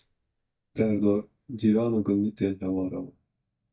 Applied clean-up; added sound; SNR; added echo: neural mask model DeepFilterNet 3.